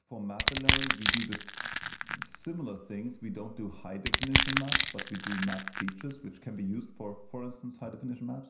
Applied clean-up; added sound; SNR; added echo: none; Crushing; -5 dB; reverberation time 0.5 s.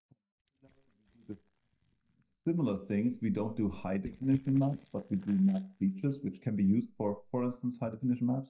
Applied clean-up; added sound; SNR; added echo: neural mask model DeepFilterNet 3.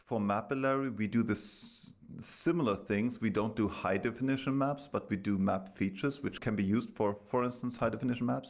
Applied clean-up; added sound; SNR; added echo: none; none; none; none.